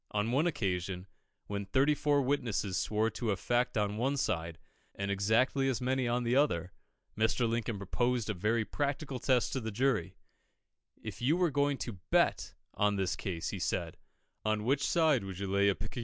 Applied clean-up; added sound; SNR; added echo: none; none; none; none.